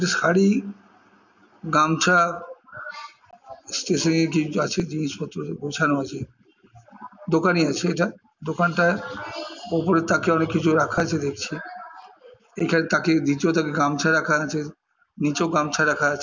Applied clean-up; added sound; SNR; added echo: none; none; none; none.